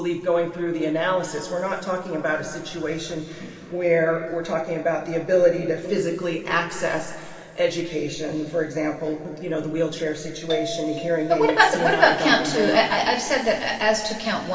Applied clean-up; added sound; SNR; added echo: none; Doorbell; 12 dB; reverberation time 2.4 s.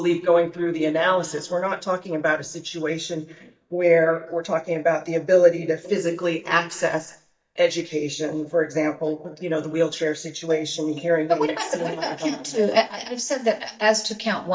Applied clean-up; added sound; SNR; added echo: neural mask model DeepFilterNet 3.